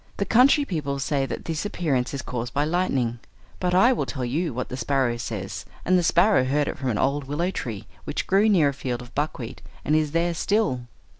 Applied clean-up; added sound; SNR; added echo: none; none; none; none.